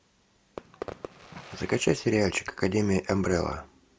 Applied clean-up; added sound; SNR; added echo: none; Fireworks; 16 dB; none.